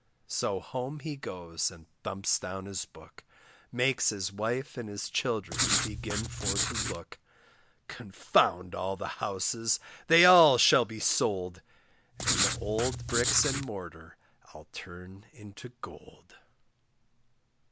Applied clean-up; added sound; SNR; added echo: none; Writing; 0 dB; none.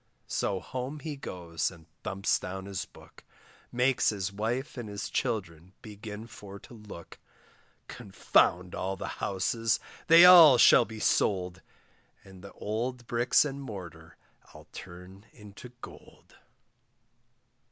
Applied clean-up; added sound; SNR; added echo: none; none; none; none.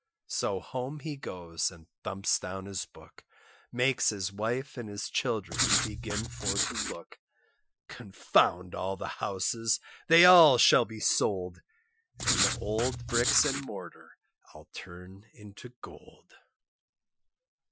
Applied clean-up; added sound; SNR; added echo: classical method Wiener filter.